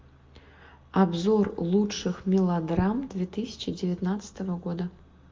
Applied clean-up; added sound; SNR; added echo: none; none; none; reverberation time 0.9 s.